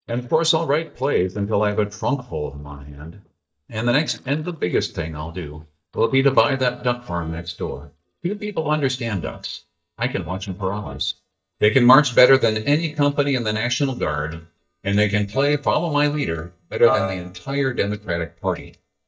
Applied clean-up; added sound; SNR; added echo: neural mask model DeepFilterNet 3.